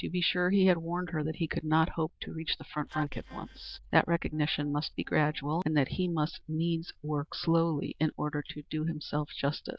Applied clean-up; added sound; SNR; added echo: neural diffusion model UNIVERSE++.